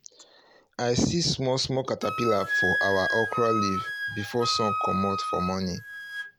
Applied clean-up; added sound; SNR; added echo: none; Wind instrument, woodwind instrument; 3 dB; none.